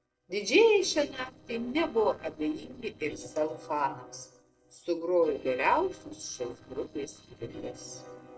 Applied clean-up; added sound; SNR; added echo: neural separator model SepFormer DNS4.